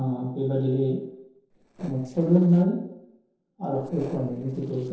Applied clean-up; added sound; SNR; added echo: neural separator model SepFormer DNS4.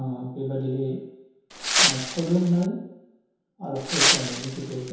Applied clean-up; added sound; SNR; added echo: none; Wind; -4 dB; reverberation time 0.8 s.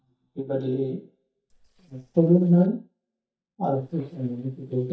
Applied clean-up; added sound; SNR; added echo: neural mask model DeepFilterNet 3.